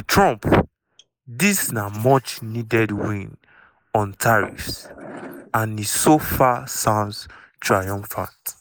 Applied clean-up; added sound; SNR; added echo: neural mask model Resemble Enhance denoiser.